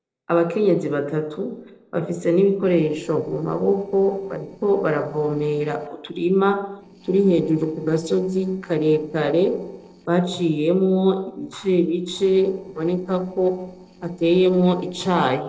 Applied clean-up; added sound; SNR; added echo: neural separator model SepFormer DNS4.